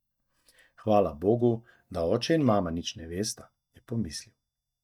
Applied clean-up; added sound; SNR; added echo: neural mask model DeepFilterNet 3.